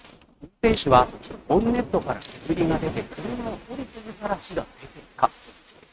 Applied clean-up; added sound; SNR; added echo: neural mask model RNNoise.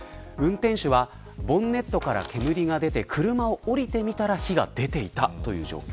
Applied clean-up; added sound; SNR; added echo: none; none; none; none.